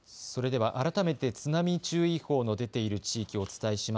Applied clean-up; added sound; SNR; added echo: none; none; none; none.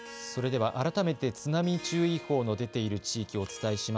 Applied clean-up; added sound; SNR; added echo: none; Harp; 17 dB; none.